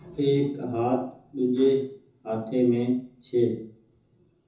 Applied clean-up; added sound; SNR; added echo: none; none; none; reverberation time 0.6 s.